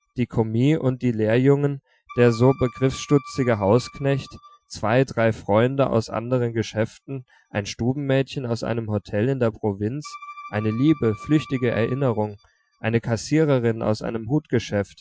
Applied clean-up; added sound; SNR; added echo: classical method Wiener filter.